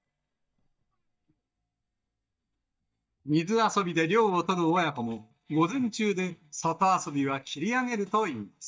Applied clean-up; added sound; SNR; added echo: neural mask model DeepFilterNet 3.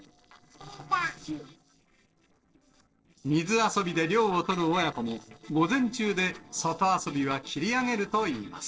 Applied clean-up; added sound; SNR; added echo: neural separator model SepFormer DNS4.